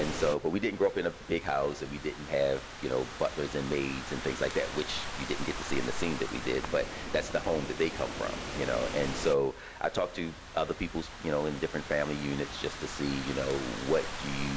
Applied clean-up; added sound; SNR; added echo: none; Rain / Thunderstorm; 7 dB; none.